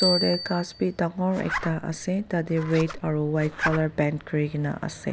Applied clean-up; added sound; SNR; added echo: none; Zipper (clothing) + Bicycle bell; 8 dB; none.